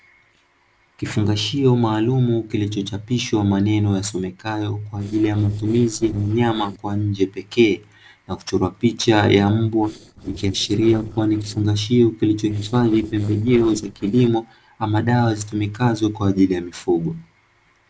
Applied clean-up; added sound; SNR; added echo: neural separator model SepFormer DNS4.